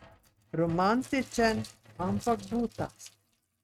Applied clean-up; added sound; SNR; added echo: neural mask model RNNoise.